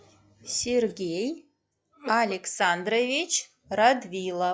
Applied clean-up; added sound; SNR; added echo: classical method log-MMSE.